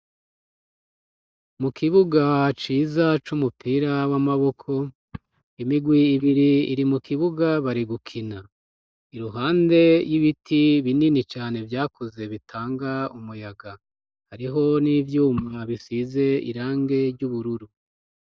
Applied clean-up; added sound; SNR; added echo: neural mask model DeepFilterNet 3.